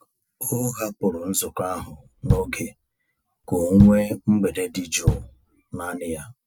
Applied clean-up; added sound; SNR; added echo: none; Knock; 3 dB; none.